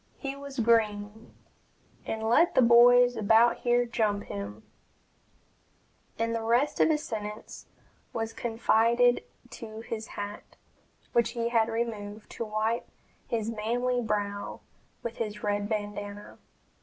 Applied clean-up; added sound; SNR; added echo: none; none; none; none.